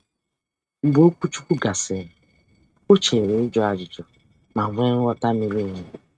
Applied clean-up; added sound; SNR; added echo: neural mask model RNNoise.